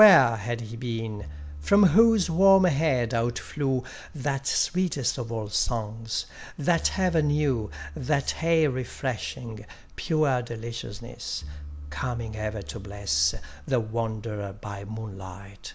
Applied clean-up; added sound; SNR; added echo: none; Bowed string instrument; 15 dB; none.